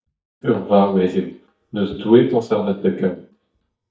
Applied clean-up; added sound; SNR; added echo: neural mask model DeepFilterNet 3.